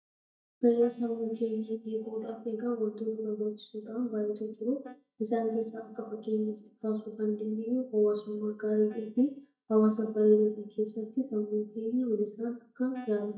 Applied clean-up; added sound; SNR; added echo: neural mask model DeepFilterNet 3.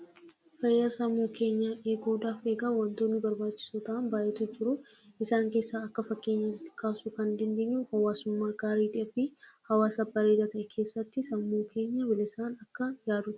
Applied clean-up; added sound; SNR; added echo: none; none; none; none.